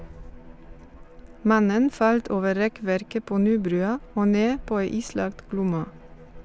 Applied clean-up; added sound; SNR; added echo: none; Bowed string instrument + Wind; 19 dB; none.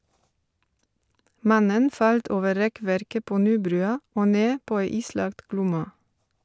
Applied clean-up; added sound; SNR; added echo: none; none; none; none.